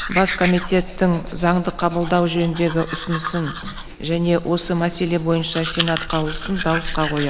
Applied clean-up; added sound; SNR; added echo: none; Domestic sounds, home sounds; 8 dB; none.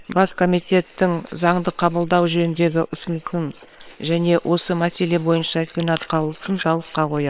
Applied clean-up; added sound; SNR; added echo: neural separator model SepFormer WHAM!.